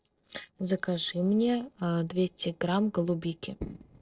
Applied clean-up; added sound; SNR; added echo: neural separator model SepFormer DNS4.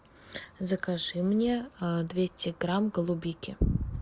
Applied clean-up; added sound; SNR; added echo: none; none; none; none.